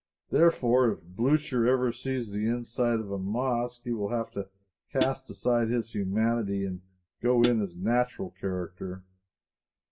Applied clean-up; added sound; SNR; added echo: none; Hi-hat; 4 dB; reverberation time 0.2 s.